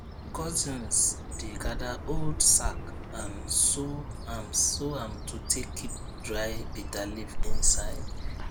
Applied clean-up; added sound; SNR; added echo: none; Bird; 1 dB; none.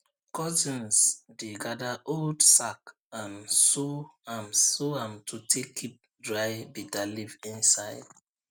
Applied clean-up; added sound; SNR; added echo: none; none; none; none.